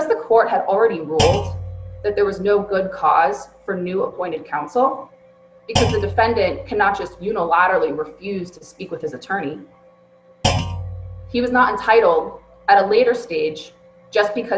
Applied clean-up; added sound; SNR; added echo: none; Thump, thud; 9 dB; none.